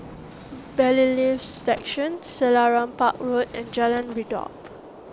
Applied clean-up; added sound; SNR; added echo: none; Gunshot, gunfire; 18 dB; none.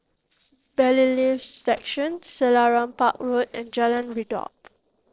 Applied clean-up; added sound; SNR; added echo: neural separator model SepFormer DNS4.